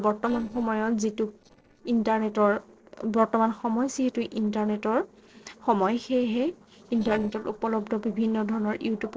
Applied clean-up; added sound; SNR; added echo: neural separator model SepFormer DNS4.